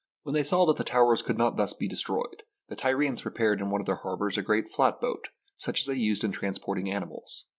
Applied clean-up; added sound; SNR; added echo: none; none; none; none.